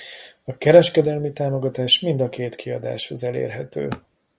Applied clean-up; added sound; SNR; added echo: none; none; none; none.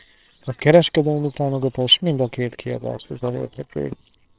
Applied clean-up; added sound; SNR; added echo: neural separator model SepFormer WHAMR!.